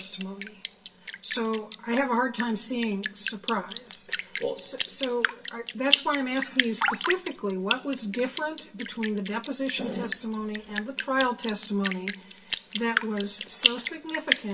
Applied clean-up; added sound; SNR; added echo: none; Drip; 3 dB; reverberation time 0.1 s.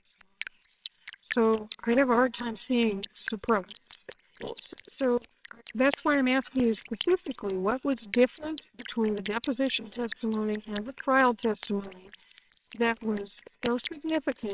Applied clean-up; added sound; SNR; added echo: neural separator model SepFormer WHAMR!.